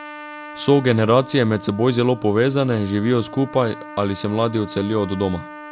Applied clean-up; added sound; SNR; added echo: none; Trumpet; 16 dB; none.